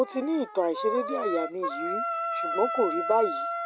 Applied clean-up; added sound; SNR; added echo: none; Wind instrument, woodwind instrument; 3 dB; none.